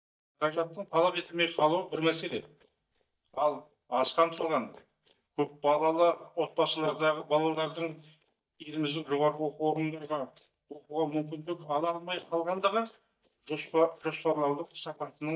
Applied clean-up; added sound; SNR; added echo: neural mask model DeepFilterNet 3.